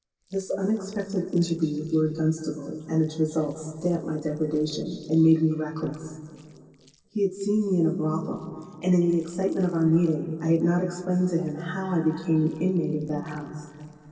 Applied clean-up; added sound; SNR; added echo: neural separator model SepFormer DNS4.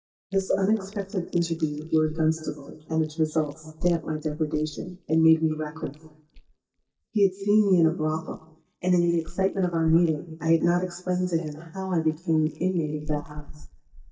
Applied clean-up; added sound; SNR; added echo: neural mask model DeepFilterNet 3.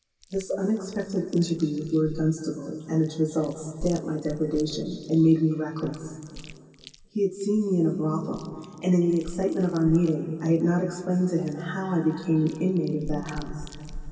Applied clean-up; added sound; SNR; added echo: none; Chewing, mastication; 17 dB; reverberation time 2.6 s.